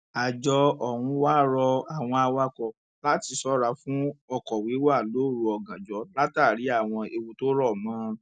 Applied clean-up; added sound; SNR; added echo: none; none; none; none.